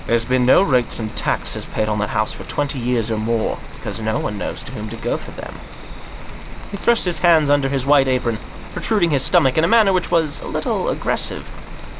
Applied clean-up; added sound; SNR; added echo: none; Rain; 9 dB; none.